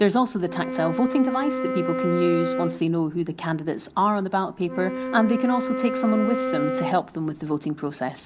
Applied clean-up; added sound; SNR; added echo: none; Wind instrument, woodwind instrument; 4 dB; none.